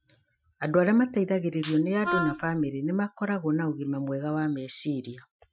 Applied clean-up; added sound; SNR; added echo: classical method Wiener filter.